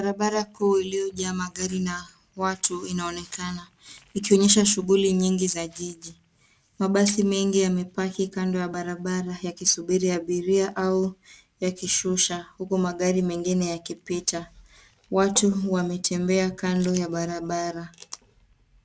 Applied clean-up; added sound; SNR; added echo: none; none; none; none.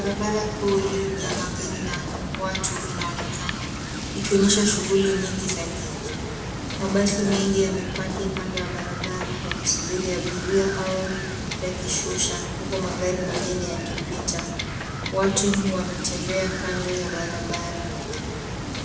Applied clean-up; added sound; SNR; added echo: none; Wind / Boat, Water vehicle; 3 dB; reverberation time 1.0 s.